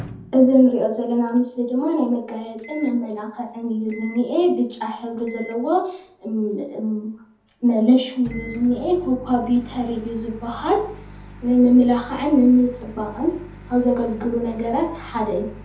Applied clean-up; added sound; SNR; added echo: none; Microwave oven; 20 dB; reverberation time 0.5 s.